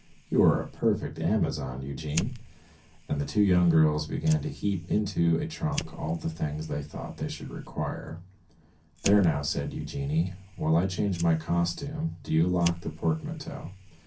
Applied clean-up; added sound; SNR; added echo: none; Fire; 17 dB; reverberation time 0.3 s.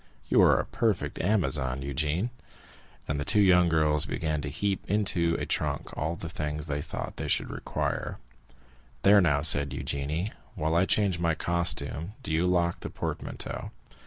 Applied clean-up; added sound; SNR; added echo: none; none; none; none.